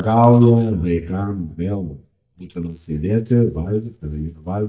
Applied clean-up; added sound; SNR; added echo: neural mask model DeepFilterNet 3.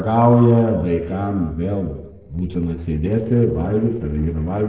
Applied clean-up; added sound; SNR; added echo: neural separator model SepFormer DNS4.